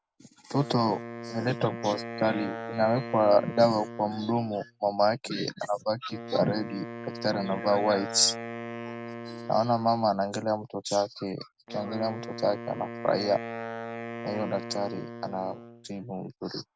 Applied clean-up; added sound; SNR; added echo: none; Wind instrument, woodwind instrument; 11 dB; none.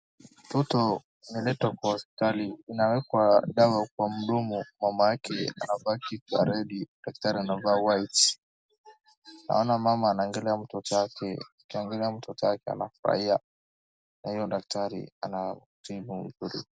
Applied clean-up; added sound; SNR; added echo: none; none; none; none.